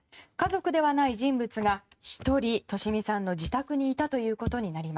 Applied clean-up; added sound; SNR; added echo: neural mask model RNNoise.